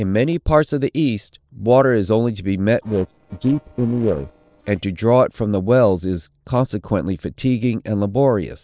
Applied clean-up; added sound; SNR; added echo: neural separator model SepFormer DNS4.